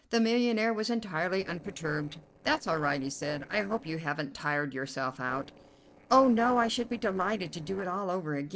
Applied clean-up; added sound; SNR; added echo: neural separator model SepFormer DNS4.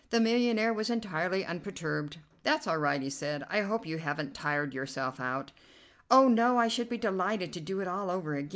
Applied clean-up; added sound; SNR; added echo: none; none; none; none.